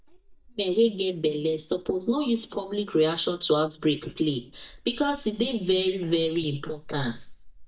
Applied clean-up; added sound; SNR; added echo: neural mask model DeepFilterNet 3.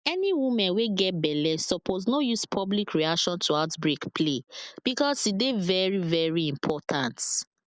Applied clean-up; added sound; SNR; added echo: none; none; none; none.